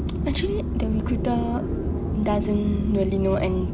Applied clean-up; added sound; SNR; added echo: none; none; none; none.